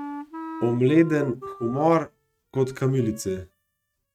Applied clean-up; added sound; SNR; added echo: neural mask model RNNoise.